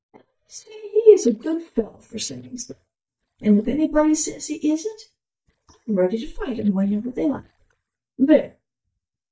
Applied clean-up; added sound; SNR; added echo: neural mask model DeepFilterNet 3.